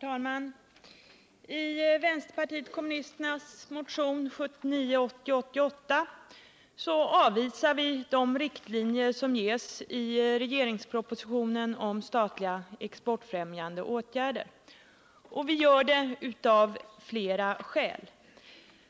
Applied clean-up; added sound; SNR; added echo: none; none; none; none.